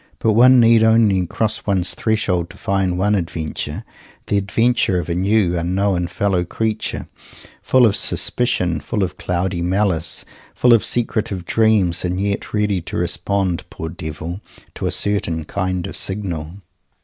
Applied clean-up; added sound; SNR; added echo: none; none; none; none.